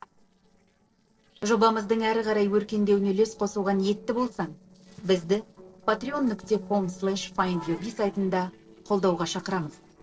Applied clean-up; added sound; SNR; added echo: neural separator model SepFormer DNS4.